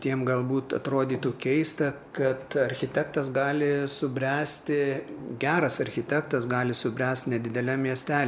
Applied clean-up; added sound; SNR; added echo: none; none; none; none.